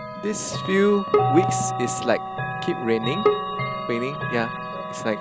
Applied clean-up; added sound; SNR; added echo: none; Chime / Clock + Bowed string instrument; 1 dB; none.